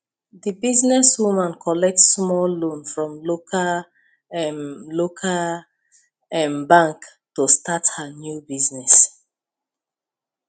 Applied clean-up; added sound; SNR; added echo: none; none; none; none.